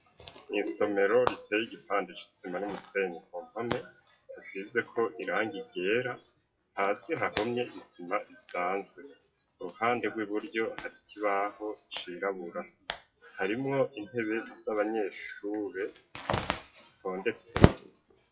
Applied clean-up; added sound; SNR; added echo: classical method WPE with log-MMSE.